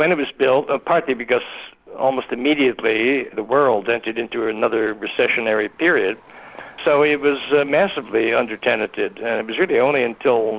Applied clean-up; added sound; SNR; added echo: neural separator model SepFormer DNS4.